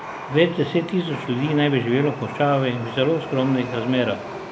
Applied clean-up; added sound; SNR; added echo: none; Chatter / Subway, metro, underground; 12 dB; none.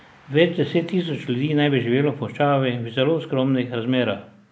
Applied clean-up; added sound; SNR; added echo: none; none; none; none.